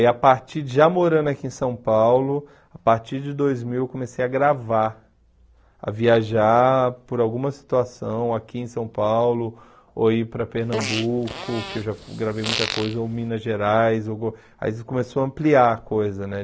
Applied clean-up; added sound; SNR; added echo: none; Fart; 9 dB; none.